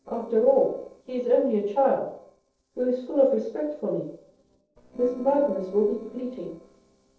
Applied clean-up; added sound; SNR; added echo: neural separator model SepFormer DNS4.